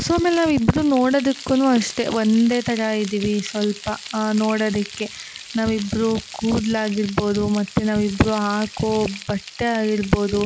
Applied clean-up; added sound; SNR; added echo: none; Frying (food); 16 dB; none.